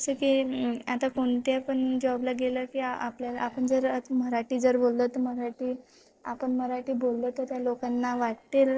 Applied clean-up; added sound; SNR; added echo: neural separator model SepFormer DNS4.